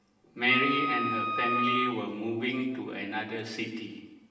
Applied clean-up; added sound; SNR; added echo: none; Wind instrument, woodwind instrument; 0 dB; reverberation time 1.0 s.